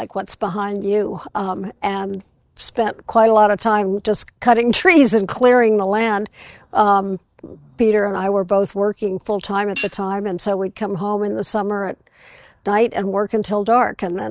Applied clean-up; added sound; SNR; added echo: neural mask model DeepFilterNet 3.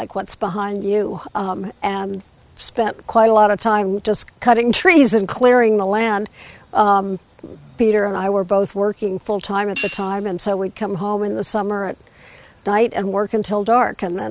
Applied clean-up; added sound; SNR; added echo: none; Hi-hat; 16 dB; none.